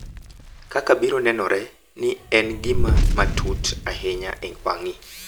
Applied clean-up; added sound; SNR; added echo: none; Fire; 1 dB; none.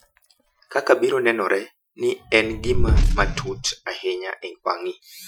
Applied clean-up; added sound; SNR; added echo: classical method Wiener filter.